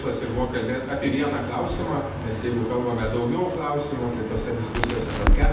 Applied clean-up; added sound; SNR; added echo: none; Crackle; 3 dB; reverberation time 0.8 s.